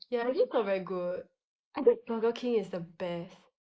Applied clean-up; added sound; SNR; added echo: neural mask model Resemble Enhance denoiser.